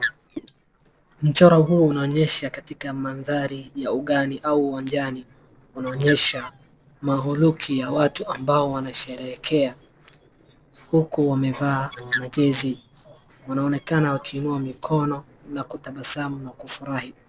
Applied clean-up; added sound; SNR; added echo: neural separator model SepFormer DNS4.